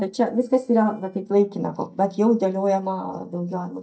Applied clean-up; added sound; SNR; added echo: neural mask model DeepFilterNet 3.